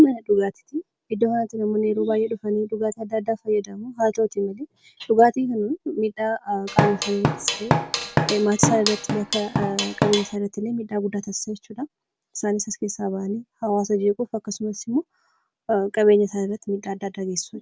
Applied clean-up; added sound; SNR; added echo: none; Drum kit; 0 dB; none.